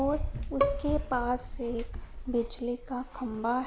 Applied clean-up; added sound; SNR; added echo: none; Bowed string instrument + Run; 3 dB; none.